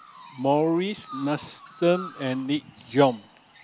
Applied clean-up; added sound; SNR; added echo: none; Chirp, tweet; 19 dB; none.